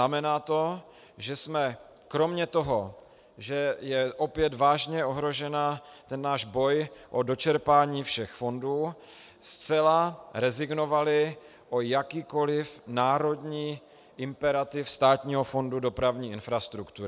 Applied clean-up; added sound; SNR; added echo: none; none; none; none.